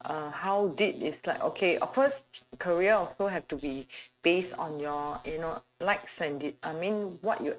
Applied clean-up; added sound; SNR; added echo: neural mask model RNNoise.